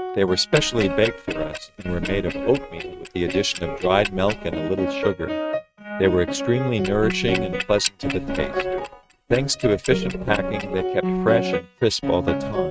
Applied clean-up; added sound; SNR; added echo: neural mask model RNNoise.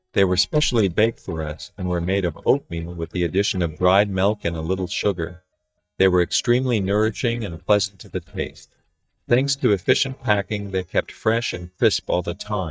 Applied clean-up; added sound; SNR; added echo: neural mask model DeepFilterNet 3.